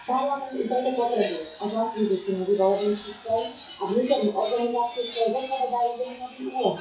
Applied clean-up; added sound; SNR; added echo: classical method WPE with log-MMSE.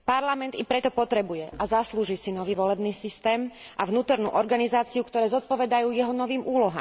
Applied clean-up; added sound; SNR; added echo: none; none; none; none.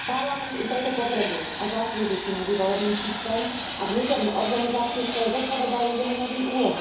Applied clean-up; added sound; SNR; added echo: none; Fixed-wing aircraft, airplane; 6 dB; reverberation time 2.8 s.